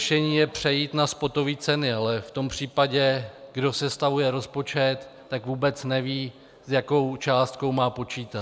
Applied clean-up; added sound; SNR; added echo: none; none; none; none.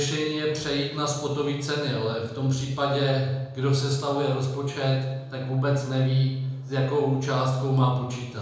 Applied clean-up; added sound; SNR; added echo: none; none; none; reverberation time 0.9 s.